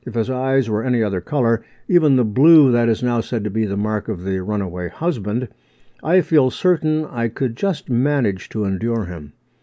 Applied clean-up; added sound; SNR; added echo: none; none; none; none.